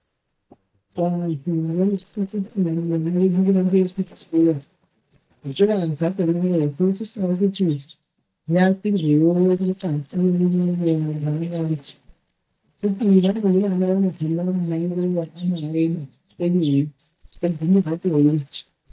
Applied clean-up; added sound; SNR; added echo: neural mask model DeepFilterNet 3.